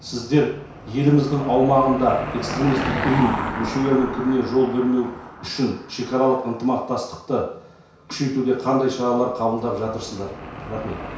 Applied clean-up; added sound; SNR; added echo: none; Car passing by / Engine; 10 dB; reverberation time 0.6 s.